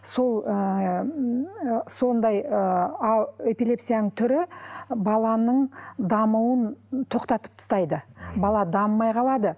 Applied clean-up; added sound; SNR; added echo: none; none; none; none.